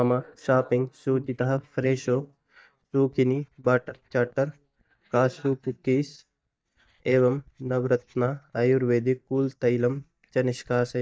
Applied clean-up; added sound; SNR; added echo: neural mask model DeepFilterNet 3.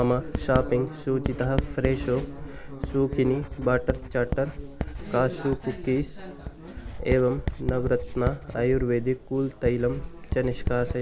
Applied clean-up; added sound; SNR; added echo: none; Writing; 6 dB; none.